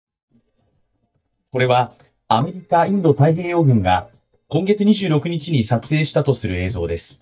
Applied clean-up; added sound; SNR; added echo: neural mask model DeepFilterNet 3.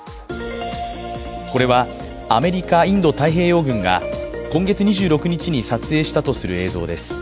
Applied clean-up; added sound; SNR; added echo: none; none; none; none.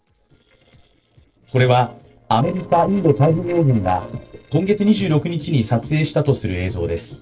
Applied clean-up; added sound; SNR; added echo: neural separator model SepFormer DNS4.